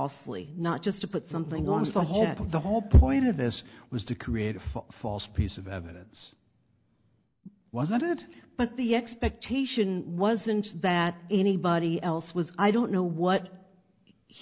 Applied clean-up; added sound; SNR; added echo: none; none; none; none.